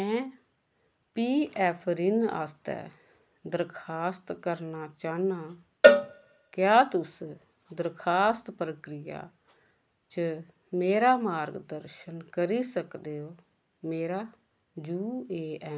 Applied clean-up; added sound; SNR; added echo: none; Cowbell; -4 dB; none.